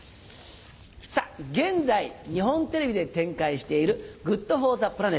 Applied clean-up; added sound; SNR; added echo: none; none; none; none.